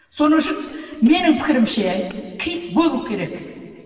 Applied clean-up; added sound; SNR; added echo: neural separator model SepFormer DNS4.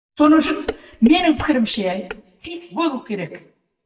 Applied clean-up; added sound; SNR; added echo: neural mask model DeepFilterNet 3.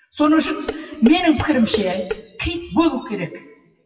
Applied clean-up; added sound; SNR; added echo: classical method WPE with log-MMSE.